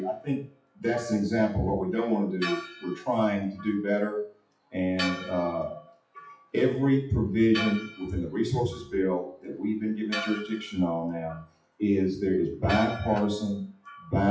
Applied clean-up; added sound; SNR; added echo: classical method WPE with log-MMSE.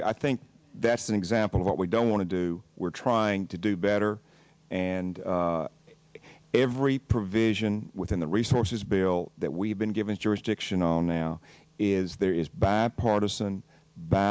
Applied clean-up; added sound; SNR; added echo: none; none; none; none.